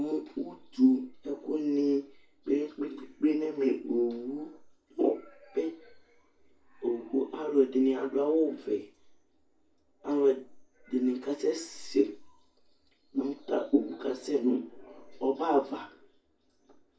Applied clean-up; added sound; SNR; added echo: none; none; none; reverberation time 0.3 s.